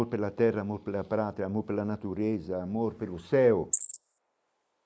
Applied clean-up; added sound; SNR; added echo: neural mask model Resemble Enhance denoiser.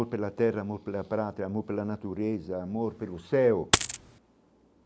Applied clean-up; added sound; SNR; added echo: none; Coin (dropping); -3 dB; none.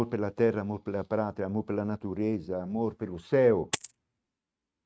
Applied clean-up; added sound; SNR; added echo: neural mask model RNNoise.